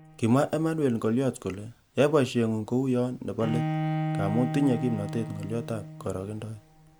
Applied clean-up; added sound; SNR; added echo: none; Bowed string instrument; 7 dB; none.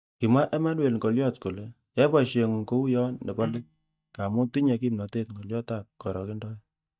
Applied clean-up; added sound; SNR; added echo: neural mask model DeepFilterNet 3.